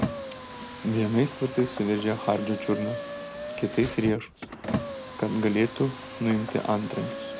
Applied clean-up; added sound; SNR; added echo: none; Car; 7 dB; none.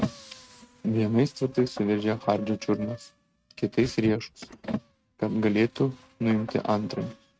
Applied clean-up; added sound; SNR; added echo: neural mask model RNNoise.